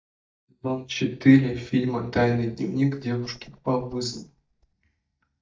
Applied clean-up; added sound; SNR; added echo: neural mask model DeepFilterNet 3.